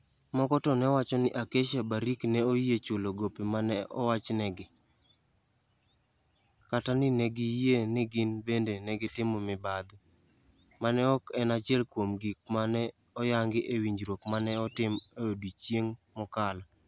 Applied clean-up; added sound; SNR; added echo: none; none; none; none.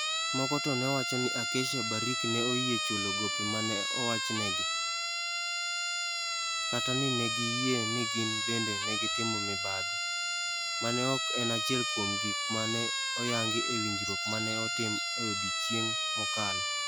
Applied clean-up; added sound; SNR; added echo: none; Siren; -3 dB; none.